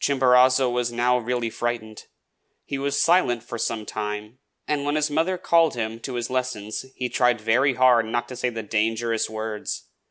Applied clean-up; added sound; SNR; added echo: none; none; none; none.